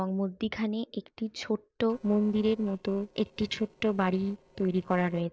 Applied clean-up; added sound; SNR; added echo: neural separator model SepFormer DNS4.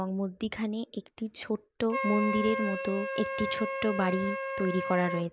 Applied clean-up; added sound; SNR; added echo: none; Wind instrument, woodwind instrument; 4 dB; none.